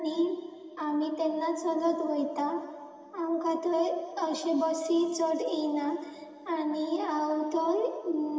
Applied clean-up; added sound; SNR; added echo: none; none; none; reverberation time 2.3 s.